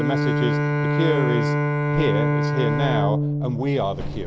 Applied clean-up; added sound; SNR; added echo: none; Bowed string instrument; -4 dB; none.